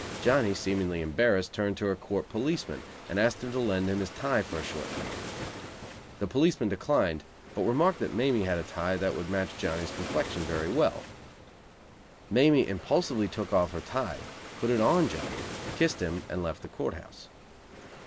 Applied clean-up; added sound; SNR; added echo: none; Waves, surf; 12 dB; none.